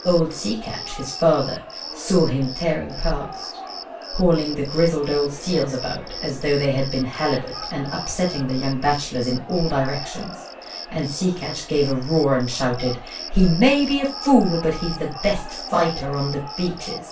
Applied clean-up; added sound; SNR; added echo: none; Cricket; 12 dB; reverberation time 0.2 s.